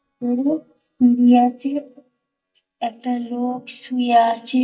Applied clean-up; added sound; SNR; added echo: neural mask model DeepFilterNet 3.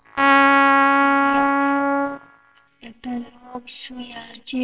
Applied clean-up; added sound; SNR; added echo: neural separator model SepFormer WHAMR!.